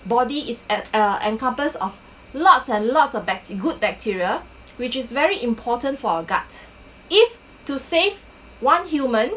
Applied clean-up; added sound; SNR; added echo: none; none; none; none.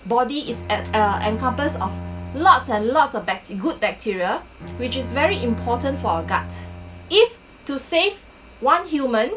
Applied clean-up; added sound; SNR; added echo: none; Bowed string instrument; 11 dB; none.